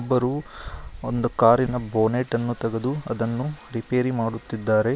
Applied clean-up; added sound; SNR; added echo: none; none; none; none.